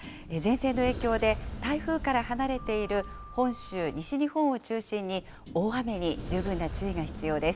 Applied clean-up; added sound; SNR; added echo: none; Sliding door; 10 dB; none.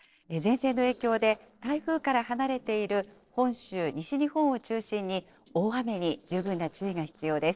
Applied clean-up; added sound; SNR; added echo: neural separator model SepFormer DNS4.